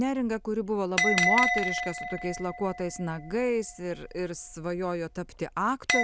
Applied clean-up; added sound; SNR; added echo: none; Bell; 1 dB; none.